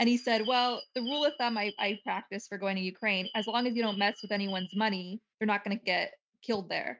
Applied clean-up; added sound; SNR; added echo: neural mask model RNNoise.